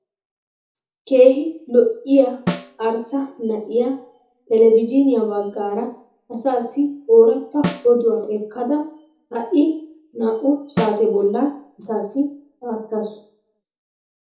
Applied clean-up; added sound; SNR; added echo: none; Snare drum; 13 dB; reverberation time 0.6 s.